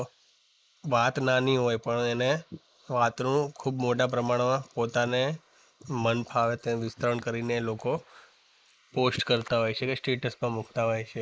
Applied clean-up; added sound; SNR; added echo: neural mask model Resemble Enhance denoiser.